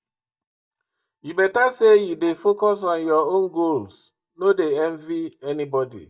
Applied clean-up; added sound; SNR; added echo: neural mask model DeepFilterNet 3.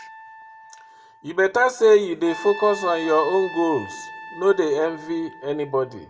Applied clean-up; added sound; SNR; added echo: none; Trumpet; 16 dB; reverberation time 0.5 s.